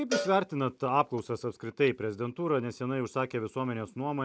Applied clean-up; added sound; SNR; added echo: none; Cowbell; 9 dB; none.